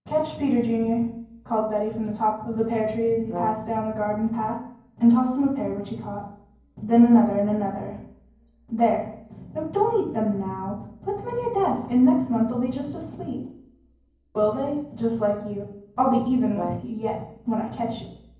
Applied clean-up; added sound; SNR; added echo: none; Brass instrument; 10 dB; reverberation time 0.9 s.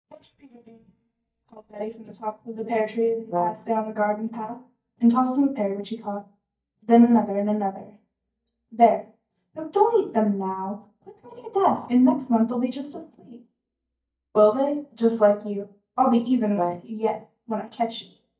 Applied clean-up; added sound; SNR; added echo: neural mask model DeepFilterNet 3.